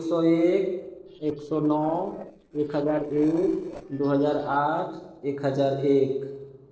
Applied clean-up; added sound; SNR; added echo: neural separator model SepFormer DNS4.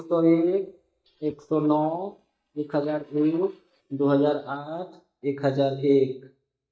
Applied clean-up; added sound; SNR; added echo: neural mask model DeepFilterNet 3.